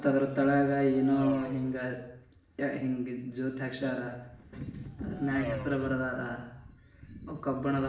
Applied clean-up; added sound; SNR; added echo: none; Race car, auto racing; 12 dB; reverberation time 0.8 s.